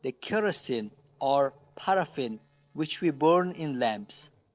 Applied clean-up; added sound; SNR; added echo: neural separator model SepFormer DNS4.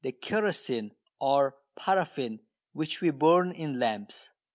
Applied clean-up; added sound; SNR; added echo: none; none; none; none.